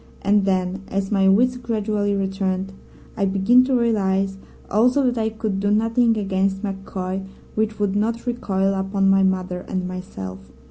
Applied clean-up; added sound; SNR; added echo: none; none; none; none.